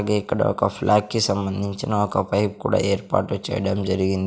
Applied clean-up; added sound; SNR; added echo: none; none; none; none.